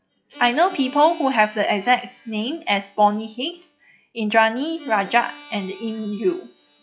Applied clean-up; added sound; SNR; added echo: classical method log-MMSE.